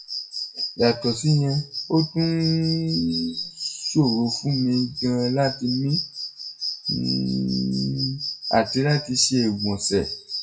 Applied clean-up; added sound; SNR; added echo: classical method WPE with log-MMSE.